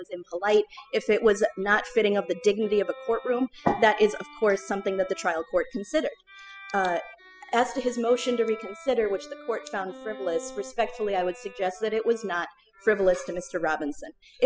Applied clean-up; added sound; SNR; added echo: classical method spectral subtraction.